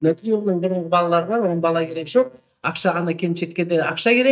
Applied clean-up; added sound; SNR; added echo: neural mask model DeepFilterNet 3.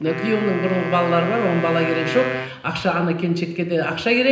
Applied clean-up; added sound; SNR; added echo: none; Wind instrument, woodwind instrument; 9 dB; reverberation time 0.9 s.